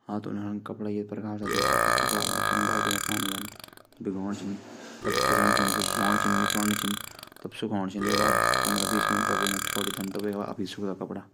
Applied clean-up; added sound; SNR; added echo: none; Burping, eructation; -4 dB; none.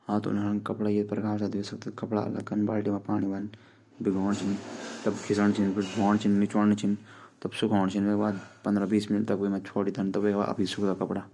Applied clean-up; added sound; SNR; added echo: none; none; none; none.